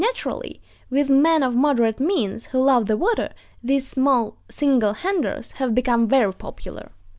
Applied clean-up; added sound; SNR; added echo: none; none; none; none.